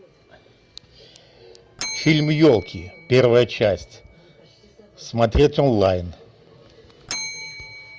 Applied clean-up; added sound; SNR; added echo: none; Bell; 17 dB; none.